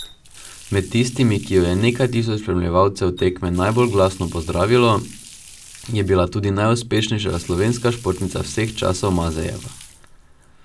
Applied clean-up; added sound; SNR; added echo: none; Water tap, faucet; 20 dB; none.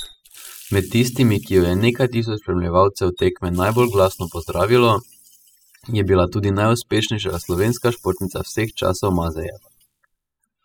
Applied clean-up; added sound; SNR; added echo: classical method spectral subtraction.